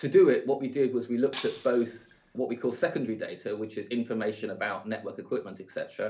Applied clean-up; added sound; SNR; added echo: none; Shatter; 10 dB; reverberation time 0.3 s.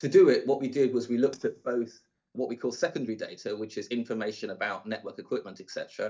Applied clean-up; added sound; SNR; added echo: neural mask model DeepFilterNet 3.